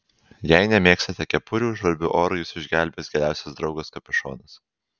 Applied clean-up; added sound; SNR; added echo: none; none; none; none.